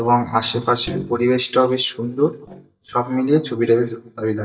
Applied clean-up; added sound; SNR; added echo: neural mask model DeepFilterNet 3.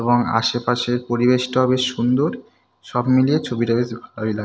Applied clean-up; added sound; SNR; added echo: none; none; none; none.